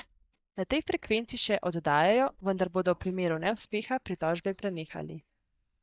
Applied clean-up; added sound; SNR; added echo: neural mask model DeepFilterNet 3.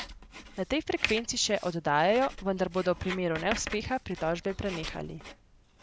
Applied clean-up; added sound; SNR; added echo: none; Writing; 11 dB; none.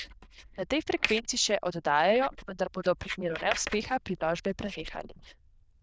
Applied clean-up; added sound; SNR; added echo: neural diffusion model UNIVERSE++.